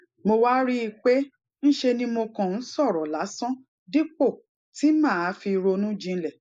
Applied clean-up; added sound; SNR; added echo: neural mask model Resemble Enhance denoiser.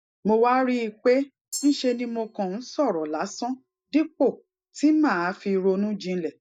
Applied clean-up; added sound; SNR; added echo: neural mask model DeepFilterNet 3.